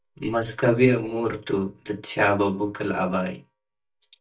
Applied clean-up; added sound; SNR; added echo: neural mask model DeepFilterNet 3.